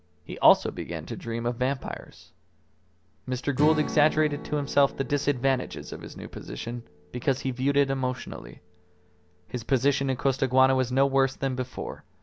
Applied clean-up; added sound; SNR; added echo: none; Strum; 15 dB; none.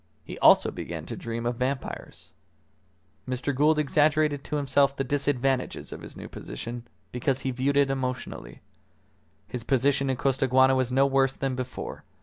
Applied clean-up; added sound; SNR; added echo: none; none; none; none.